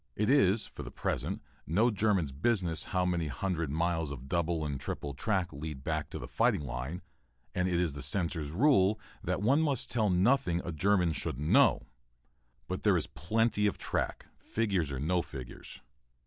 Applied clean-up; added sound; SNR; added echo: none; none; none; none.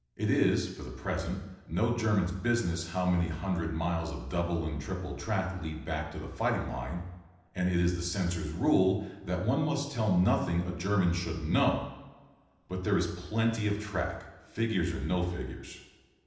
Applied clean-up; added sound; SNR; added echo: none; none; none; reverberation time 0.9 s.